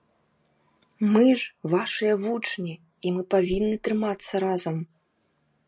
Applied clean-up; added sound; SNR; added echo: none; Thump, thud; 17 dB; none.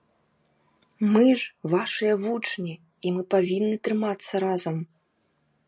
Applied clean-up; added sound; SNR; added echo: none; none; none; none.